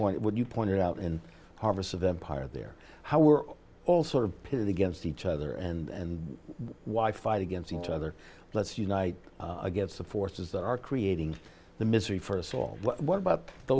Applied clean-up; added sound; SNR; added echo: none; Wind instrument, woodwind instrument; 13 dB; none.